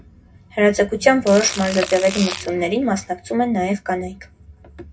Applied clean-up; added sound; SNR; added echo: none; Fart; 11 dB; reverberation time 0.2 s.